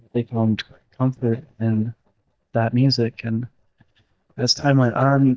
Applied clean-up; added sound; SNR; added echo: neural mask model DeepFilterNet 3.